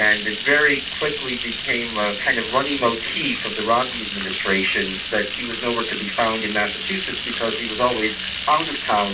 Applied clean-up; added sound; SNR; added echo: none; Bathtub (filling or washing); 1 dB; reverberation time 0.2 s.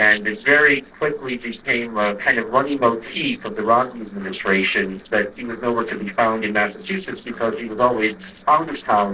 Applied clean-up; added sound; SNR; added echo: neural separator model SepFormer DNS4.